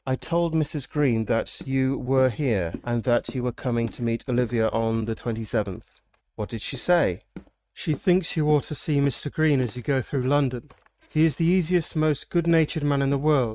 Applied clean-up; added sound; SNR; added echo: neural mask model RNNoise.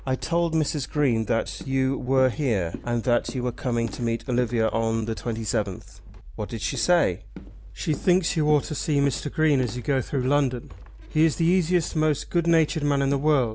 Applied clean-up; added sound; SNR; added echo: none; Walk, footsteps; 19 dB; none.